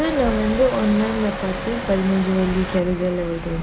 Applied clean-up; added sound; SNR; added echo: none; Domestic sounds, home sounds; 8 dB; none.